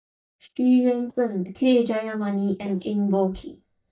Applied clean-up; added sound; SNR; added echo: neural mask model DeepFilterNet 3.